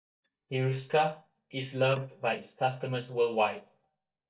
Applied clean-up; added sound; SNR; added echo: neural mask model DeepFilterNet 3.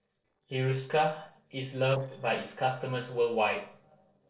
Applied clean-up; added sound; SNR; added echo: neural separator model SepFormer DNS4.